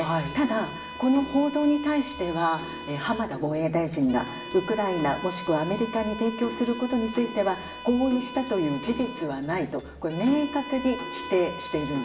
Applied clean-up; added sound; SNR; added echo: none; Bowed string instrument; 13 dB; reverberation time 0.9 s.